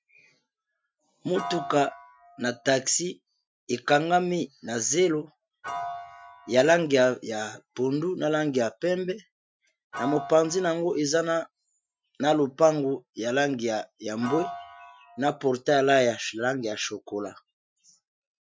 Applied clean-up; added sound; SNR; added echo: classical method Wiener filter.